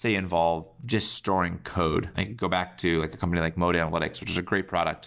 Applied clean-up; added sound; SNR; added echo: none; none; none; none.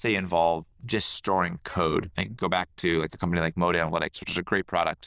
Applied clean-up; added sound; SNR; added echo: neural diffusion model UNIVERSE++.